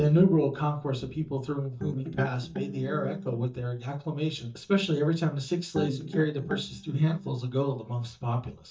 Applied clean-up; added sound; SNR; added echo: neural mask model DeepFilterNet 3.